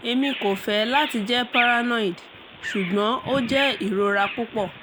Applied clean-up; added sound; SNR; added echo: none; Bird vocalization, bird call, bird song; 9 dB; none.